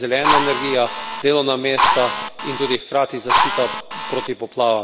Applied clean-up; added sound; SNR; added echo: none; Drill; -1 dB; none.